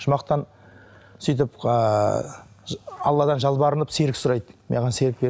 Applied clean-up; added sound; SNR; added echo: none; none; none; none.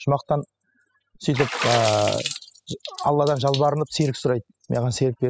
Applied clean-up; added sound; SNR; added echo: classical method spectral subtraction.